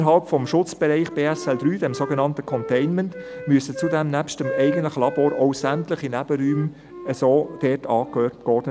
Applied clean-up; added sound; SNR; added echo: none; Wind instrument, woodwind instrument; 13 dB; none.